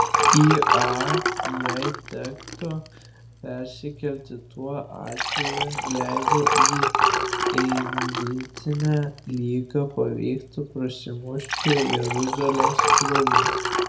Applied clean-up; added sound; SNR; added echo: none; Liquid; -2 dB; reverberation time 0.5 s.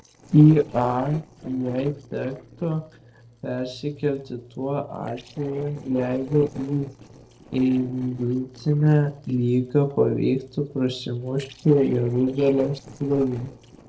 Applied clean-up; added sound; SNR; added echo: neural separator model SepFormer DNS4.